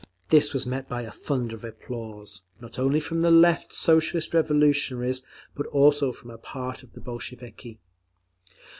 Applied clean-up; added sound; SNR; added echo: none; none; none; none.